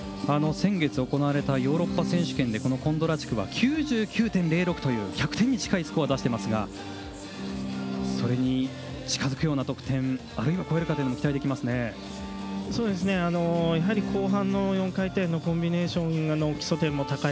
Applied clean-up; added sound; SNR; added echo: none; Bowed string instrument; 9 dB; none.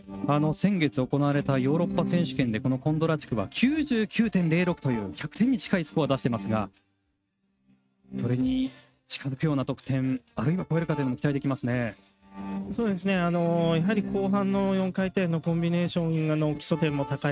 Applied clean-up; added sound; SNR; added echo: neural mask model RNNoise.